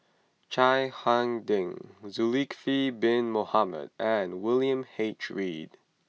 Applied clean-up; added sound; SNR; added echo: none; none; none; none.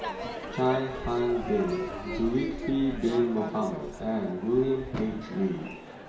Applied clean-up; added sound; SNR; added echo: none; Crowd / Fireworks; 8 dB; reverberation time 0.6 s.